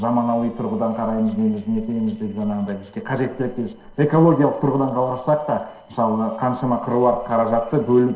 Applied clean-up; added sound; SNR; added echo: neural separator model SepFormer DNS4.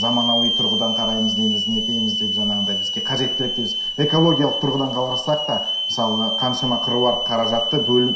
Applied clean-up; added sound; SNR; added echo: none; Hiss / Alarm; 1 dB; reverberation time 0.7 s.